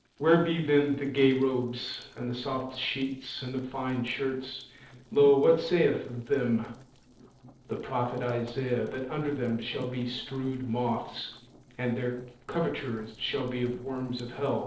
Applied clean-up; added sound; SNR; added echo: neural separator model SepFormer DNS4.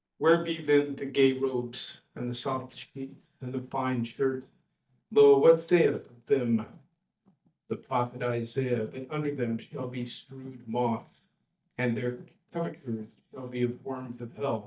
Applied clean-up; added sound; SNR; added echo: neural mask model DeepFilterNet 3.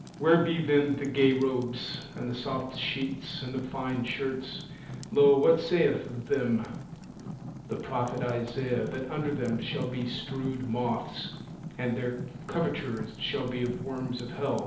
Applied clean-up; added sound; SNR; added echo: none; Fire; 11 dB; reverberation time 2.2 s.